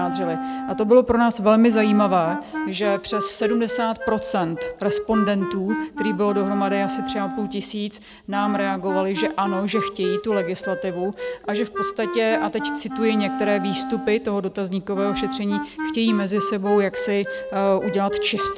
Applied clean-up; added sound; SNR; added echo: none; Wind instrument, woodwind instrument; 7 dB; none.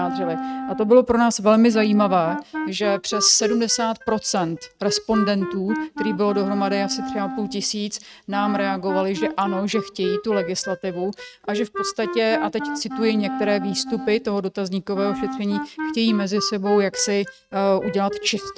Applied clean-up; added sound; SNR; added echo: neural mask model RNNoise.